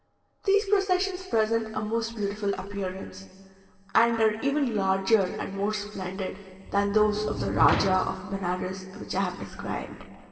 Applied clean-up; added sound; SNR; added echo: none; Sliding door; 6 dB; reverberation time 2.4 s.